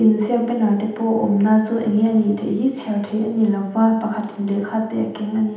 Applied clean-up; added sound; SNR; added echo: none; none; none; reverberation time 0.8 s.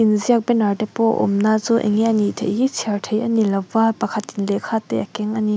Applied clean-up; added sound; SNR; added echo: none; none; none; none.